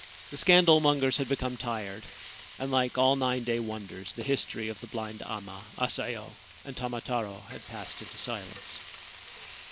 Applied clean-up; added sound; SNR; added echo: none; Frying (food); 12 dB; none.